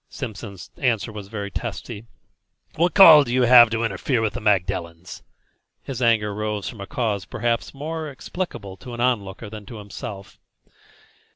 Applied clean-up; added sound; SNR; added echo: none; none; none; none.